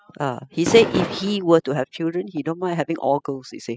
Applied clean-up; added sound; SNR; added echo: classical method spectral subtraction.